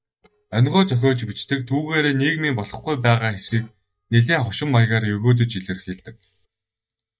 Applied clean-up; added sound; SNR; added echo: neural mask model DeepFilterNet 3.